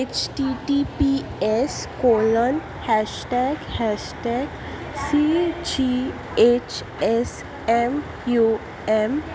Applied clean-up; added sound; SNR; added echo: none; none; none; none.